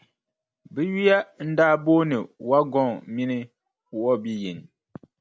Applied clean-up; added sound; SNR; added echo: none; none; none; none.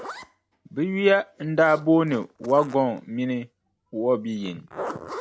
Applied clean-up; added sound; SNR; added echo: none; Zipper (clothing); 17 dB; none.